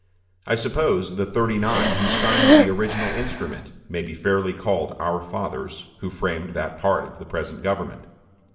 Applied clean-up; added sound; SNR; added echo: none; Breathing; -5 dB; reverberation time 1.4 s.